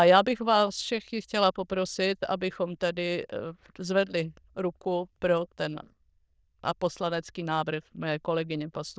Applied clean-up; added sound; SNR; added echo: neural diffusion model UNIVERSE++.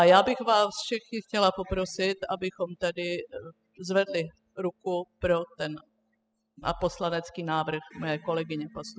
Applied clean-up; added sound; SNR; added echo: classical method spectral subtraction.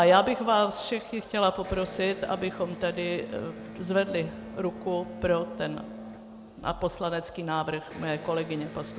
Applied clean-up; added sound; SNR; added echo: none; Electric guitar; 15 dB; none.